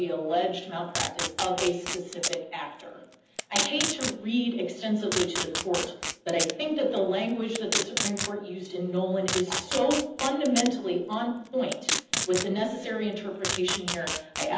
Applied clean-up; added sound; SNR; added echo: none; Packing tape, duct tape; 4 dB; reverberation time 0.8 s.